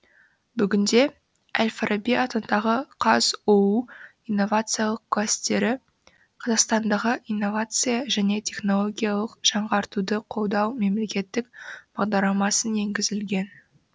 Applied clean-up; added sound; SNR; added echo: none; none; none; none.